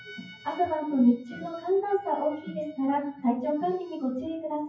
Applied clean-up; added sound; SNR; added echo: classical method WPE with log-MMSE.